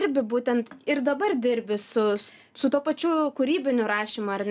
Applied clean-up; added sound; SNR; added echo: none; none; none; none.